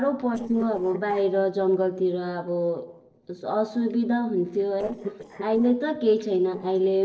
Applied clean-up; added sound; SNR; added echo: neural separator model SepFormer DNS4.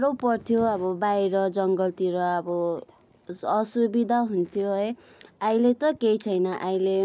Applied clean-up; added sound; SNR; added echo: none; none; none; none.